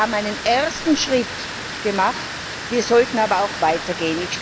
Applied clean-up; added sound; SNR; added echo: none; Water; 9 dB; none.